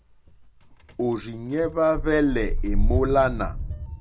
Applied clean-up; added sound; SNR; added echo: none; Engine starting / Motor vehicle (road); 1 dB; none.